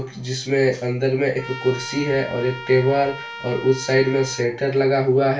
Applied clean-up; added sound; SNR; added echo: none; Trumpet; 15 dB; reverberation time 0.3 s.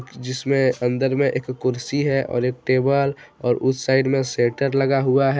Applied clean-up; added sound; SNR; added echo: none; none; none; none.